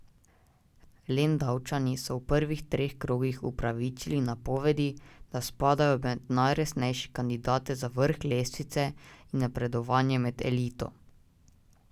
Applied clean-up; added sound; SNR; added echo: none; none; none; none.